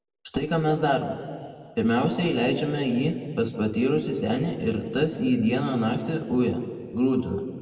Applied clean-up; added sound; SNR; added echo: none; Chime; 14 dB; reverberation time 1.9 s.